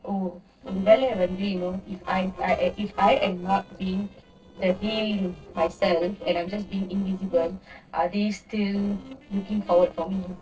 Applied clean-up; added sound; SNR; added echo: neural separator model SepFormer DNS4.